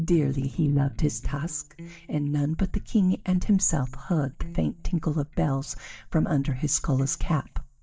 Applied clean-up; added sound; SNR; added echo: neural mask model DeepFilterNet 3.